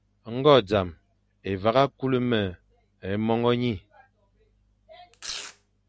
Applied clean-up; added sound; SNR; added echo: none; Domestic sounds, home sounds; 13 dB; none.